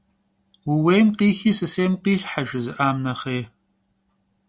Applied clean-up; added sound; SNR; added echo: none; none; none; none.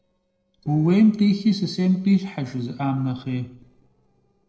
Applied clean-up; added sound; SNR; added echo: neural separator model SepFormer DNS4.